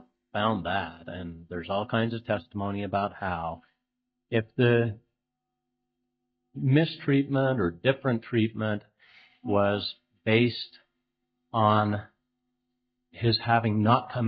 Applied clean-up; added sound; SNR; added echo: neural mask model DeepFilterNet 3.